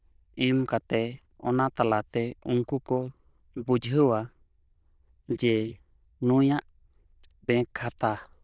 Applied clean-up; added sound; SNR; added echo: neural diffusion model UNIVERSE++.